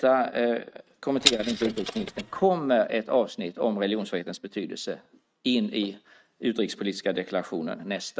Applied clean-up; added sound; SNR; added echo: neural mask model RNNoise.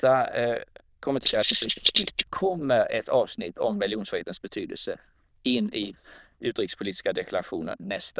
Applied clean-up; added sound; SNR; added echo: neural diffusion model UNIVERSE++.